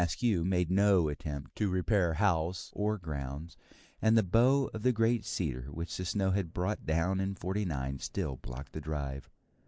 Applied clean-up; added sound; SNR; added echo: neural mask model Resemble Enhance denoiser.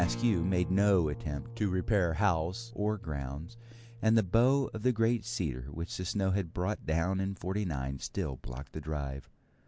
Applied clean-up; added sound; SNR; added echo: none; Acoustic guitar; 15 dB; none.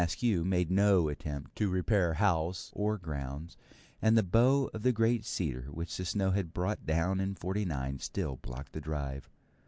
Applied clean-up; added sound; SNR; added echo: none; none; none; none.